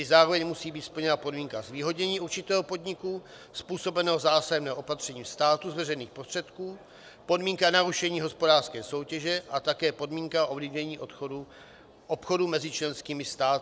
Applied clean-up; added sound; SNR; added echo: none; none; none; none.